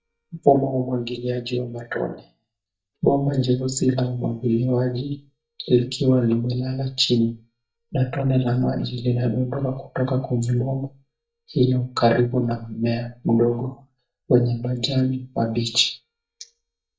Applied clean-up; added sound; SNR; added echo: neural mask model DeepFilterNet 3.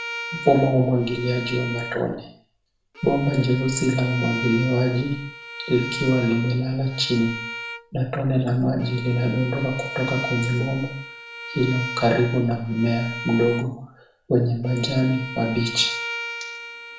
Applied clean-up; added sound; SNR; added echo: none; Bowed string instrument; 11 dB; reverberation time 0.5 s.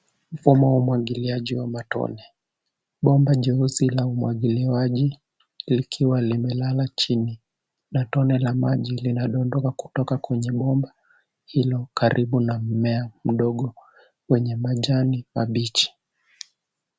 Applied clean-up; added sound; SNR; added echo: none; none; none; none.